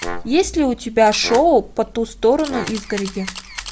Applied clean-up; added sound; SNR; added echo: none; Camera + Brass instrument; 14 dB; none.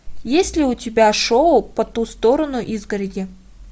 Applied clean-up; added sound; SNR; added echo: none; none; none; none.